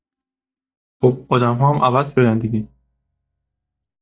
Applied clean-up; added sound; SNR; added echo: neural mask model DeepFilterNet 3.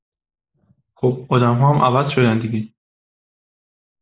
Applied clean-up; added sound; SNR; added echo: neural mask model Resemble Enhance denoiser.